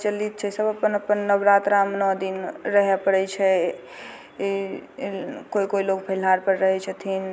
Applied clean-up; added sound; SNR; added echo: none; none; none; none.